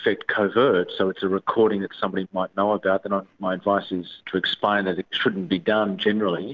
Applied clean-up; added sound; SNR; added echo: none; none; none; none.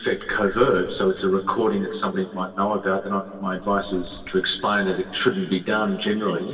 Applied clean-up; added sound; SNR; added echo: none; Bird; 18 dB; reverberation time 2.3 s.